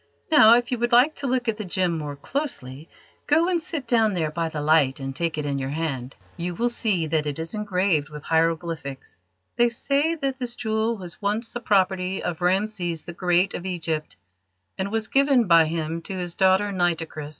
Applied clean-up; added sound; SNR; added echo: none; none; none; none.